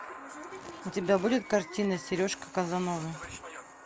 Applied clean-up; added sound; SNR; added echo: none; none; none; none.